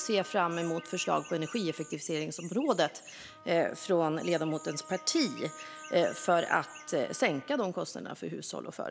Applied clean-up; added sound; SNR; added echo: none; Wind instrument, woodwind instrument + Chirp, tweet; 18 dB; none.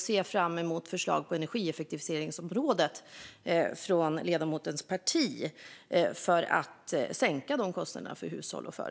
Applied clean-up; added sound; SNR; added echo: none; none; none; none.